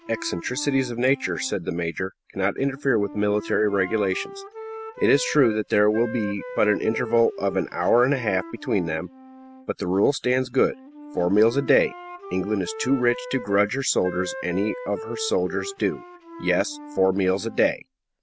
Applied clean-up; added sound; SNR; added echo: none; Wind instrument, woodwind instrument; 14 dB; none.